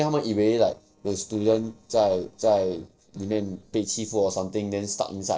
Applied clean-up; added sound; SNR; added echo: neural separator model SepFormer DNS4.